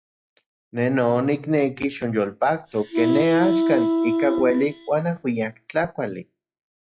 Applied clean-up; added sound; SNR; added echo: classical method log-MMSE.